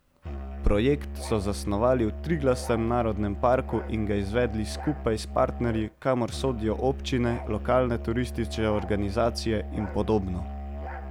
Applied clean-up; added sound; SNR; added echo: none; Musical instrument; 8 dB; none.